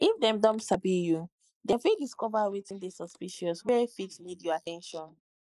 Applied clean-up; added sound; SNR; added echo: neural mask model Resemble Enhance denoiser.